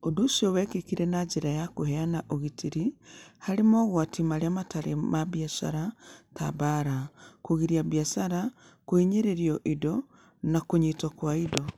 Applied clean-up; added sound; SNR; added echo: none; none; none; none.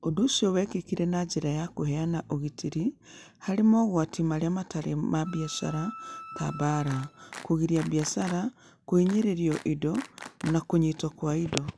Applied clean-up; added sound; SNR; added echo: none; Clapping + Wind instrument, woodwind instrument; 16 dB; none.